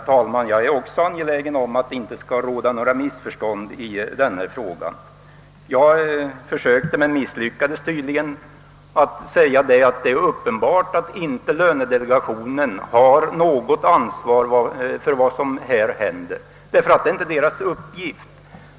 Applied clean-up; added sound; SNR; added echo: none; none; none; none.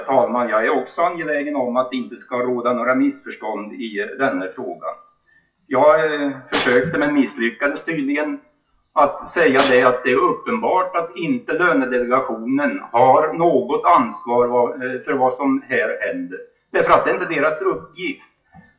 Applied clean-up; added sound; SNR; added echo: classical method WPE with log-MMSE.